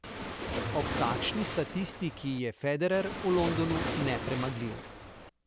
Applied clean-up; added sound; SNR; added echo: none; Waves, surf; 4 dB; none.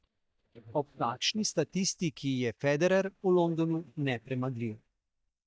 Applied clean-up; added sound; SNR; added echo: neural mask model DeepFilterNet 3.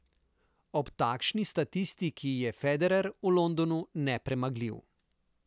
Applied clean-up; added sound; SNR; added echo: none; none; none; none.